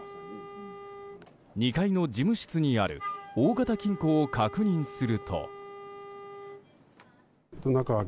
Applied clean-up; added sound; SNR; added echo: none; Wind instrument, woodwind instrument; 15 dB; none.